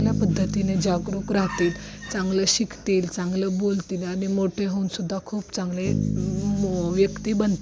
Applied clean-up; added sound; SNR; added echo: none; Bass guitar; 6 dB; none.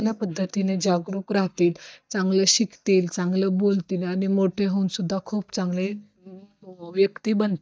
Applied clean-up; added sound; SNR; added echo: neural mask model DeepFilterNet 3.